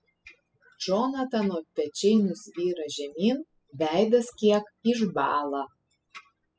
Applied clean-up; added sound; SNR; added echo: classical method spectral subtraction.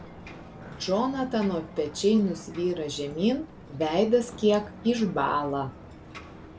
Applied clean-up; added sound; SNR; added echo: none; Ocean; 16 dB; none.